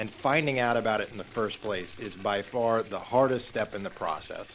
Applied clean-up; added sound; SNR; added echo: none; Fire + Liquid; 20 dB; none.